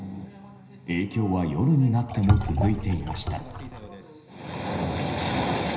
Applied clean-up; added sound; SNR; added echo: none; Liquid; 3 dB; reverberation time 0.9 s.